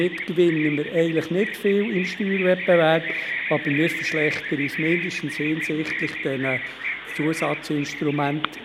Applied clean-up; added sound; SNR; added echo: none; Bird vocalization, bird call, bird song; 6 dB; none.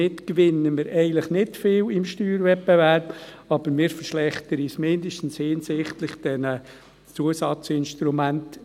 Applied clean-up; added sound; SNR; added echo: none; none; none; none.